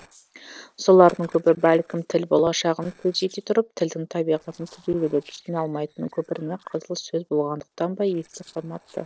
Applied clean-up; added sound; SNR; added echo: neural separator model SepFormer DNS4.